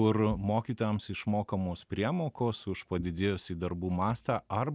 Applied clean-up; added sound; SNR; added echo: none; none; none; none.